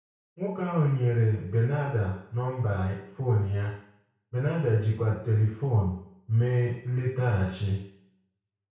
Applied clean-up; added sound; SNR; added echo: none; none; none; reverberation time 0.6 s.